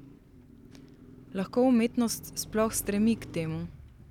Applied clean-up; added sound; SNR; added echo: none; Car passing by; 16 dB; none.